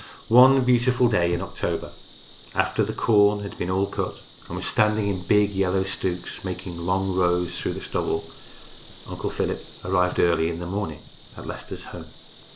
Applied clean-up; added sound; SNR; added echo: none; Insect; 6 dB; none.